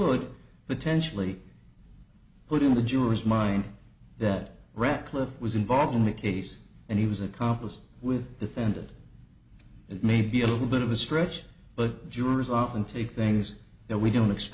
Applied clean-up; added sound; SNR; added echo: none; none; none; none.